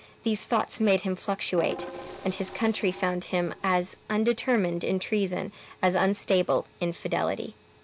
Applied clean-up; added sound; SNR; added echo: none; Percussion; 14 dB; none.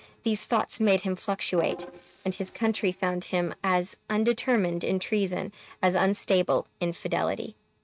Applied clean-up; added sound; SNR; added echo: neural mask model RNNoise.